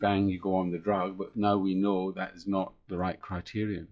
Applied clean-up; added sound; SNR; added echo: classical method log-MMSE.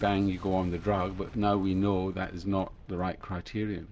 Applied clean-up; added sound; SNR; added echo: none; Boom; 16 dB; none.